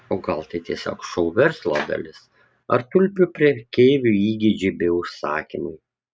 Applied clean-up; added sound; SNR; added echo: none; none; none; none.